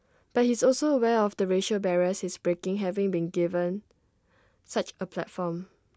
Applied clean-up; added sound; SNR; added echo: none; none; none; none.